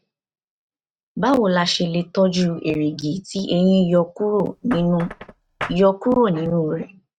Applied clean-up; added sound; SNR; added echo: neural mask model RNNoise.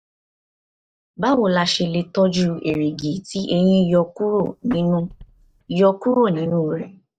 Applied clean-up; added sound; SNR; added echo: neural mask model DeepFilterNet 3.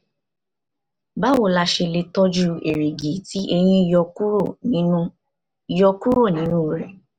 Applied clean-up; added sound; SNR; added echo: none; none; none; none.